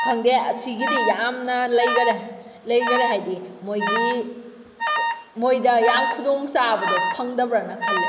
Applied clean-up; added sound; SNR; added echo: none; Alarm; 4 dB; none.